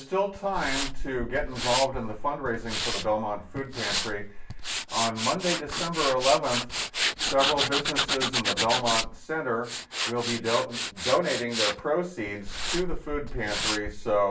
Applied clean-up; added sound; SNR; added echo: none; Tools; 2 dB; reverberation time 0.3 s.